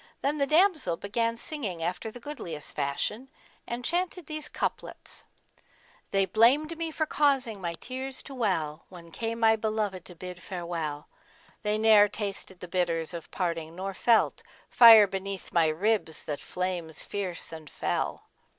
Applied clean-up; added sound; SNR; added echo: none; none; none; none.